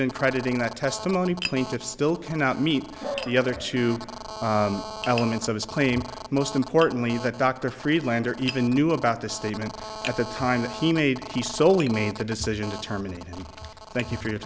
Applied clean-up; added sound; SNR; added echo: none; Tap + Telephone; 13 dB; none.